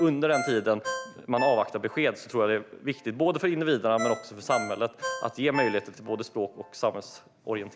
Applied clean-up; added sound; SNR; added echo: none; Ringtone; 10 dB; none.